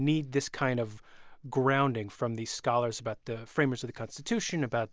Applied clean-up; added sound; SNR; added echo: none; none; none; none.